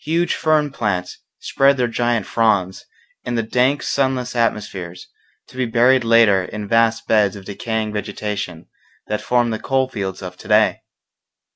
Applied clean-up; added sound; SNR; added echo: none; none; none; none.